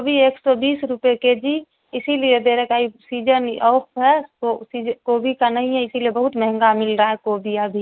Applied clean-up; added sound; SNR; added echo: none; none; none; none.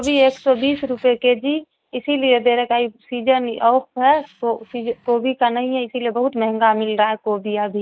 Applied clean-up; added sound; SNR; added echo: neural mask model DeepFilterNet 3.